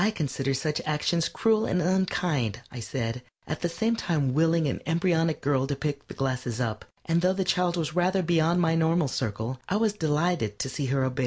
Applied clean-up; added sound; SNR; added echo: none; none; none; none.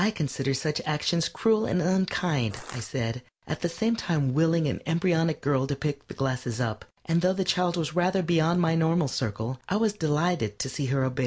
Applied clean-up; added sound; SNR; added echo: none; Crushing; 15 dB; none.